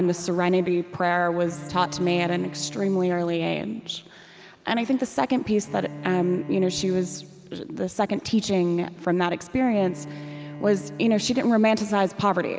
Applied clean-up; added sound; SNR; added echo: none; Bowed string instrument; 16 dB; none.